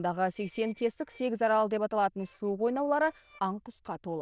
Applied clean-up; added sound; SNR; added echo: neural diffusion model UNIVERSE++.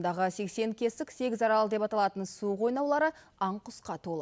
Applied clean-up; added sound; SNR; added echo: none; none; none; none.